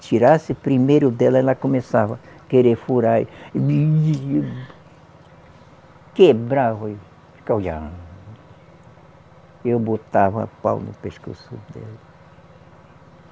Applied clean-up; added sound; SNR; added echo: none; none; none; none.